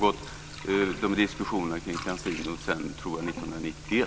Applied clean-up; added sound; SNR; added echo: none; Sink (filling or washing) / Water; 14 dB; none.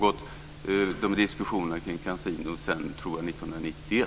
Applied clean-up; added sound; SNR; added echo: none; none; none; none.